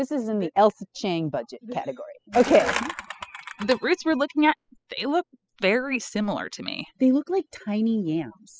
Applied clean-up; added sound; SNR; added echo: classical method spectral subtraction.